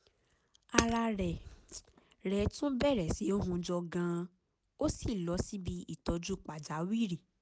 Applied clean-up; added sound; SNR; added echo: none; Hammer; 6 dB; none.